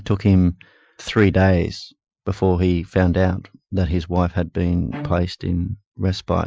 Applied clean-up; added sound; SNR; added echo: classical method Wiener filter.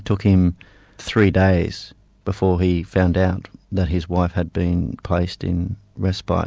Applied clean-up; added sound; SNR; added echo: none; none; none; none.